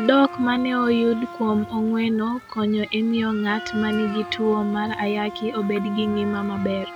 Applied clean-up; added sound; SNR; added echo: none; Cat + Wind instrument, woodwind instrument; 14 dB; none.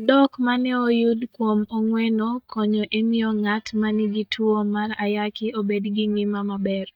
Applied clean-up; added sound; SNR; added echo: neural mask model DeepFilterNet 3.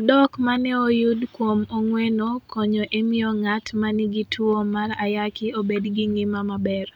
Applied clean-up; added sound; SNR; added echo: none; none; none; none.